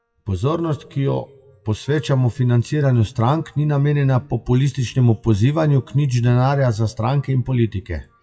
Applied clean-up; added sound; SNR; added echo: classical method WPE with log-MMSE.